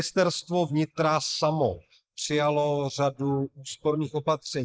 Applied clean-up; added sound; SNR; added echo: neural mask model Resemble Enhance denoiser.